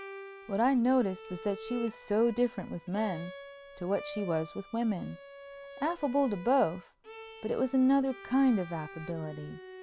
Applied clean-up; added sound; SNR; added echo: none; Bowed string instrument; 16 dB; none.